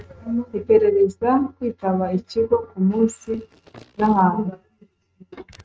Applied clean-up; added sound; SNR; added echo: neural mask model RNNoise.